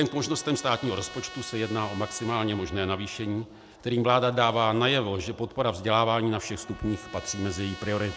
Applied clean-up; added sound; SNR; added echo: none; Trumpet; 18 dB; none.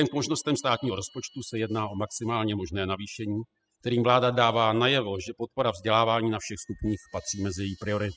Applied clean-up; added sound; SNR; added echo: classical method spectral subtraction.